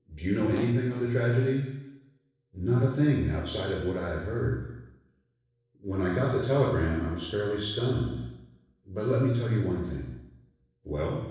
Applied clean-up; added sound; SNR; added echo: neural separator model SepFormer DNS4.